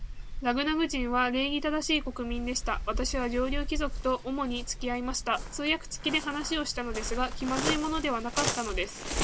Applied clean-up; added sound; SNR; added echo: none; Waves, surf; 4 dB; none.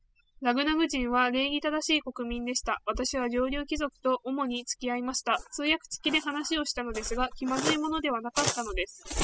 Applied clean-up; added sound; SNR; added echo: classical method spectral subtraction.